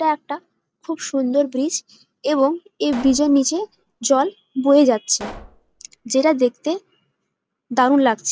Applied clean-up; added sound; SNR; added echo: none; Explosion; 18 dB; none.